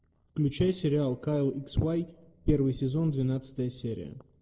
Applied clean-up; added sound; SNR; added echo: neural separator model SepFormer DNS4.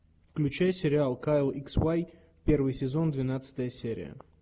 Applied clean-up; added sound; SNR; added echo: none; none; none; none.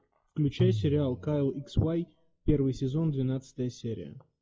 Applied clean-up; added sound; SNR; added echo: classical method WPE with log-MMSE.